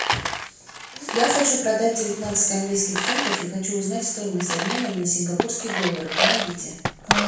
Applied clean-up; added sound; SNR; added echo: none; Coin (dropping); 2 dB; reverberation time 0.7 s.